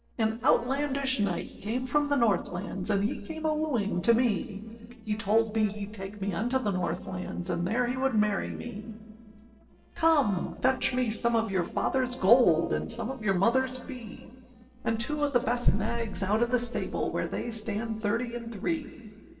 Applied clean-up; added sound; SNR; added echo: neural separator model SepFormer DNS4.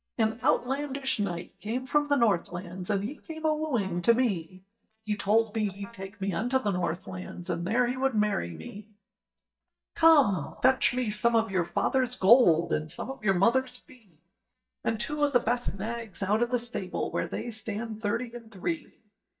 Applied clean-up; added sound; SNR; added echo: neural mask model DeepFilterNet 3.